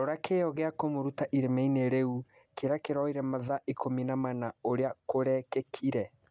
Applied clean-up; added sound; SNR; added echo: none; none; none; none.